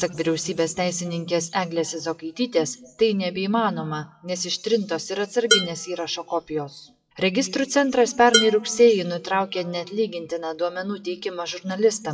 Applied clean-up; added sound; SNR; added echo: classical method WPE with log-MMSE.